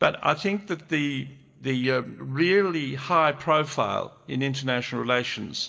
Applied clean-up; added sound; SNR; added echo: neural separator model SepFormer DNS4.